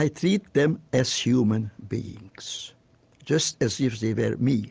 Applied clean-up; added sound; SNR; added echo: none; none; none; none.